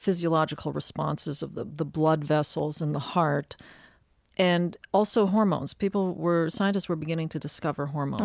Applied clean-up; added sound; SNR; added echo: none; none; none; none.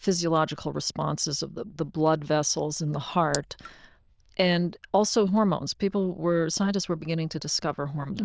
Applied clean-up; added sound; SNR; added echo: neural diffusion model UNIVERSE++.